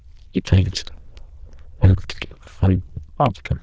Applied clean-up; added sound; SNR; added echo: neural diffusion model UNIVERSE++.